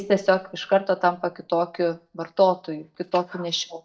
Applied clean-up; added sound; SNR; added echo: neural mask model DeepFilterNet 3.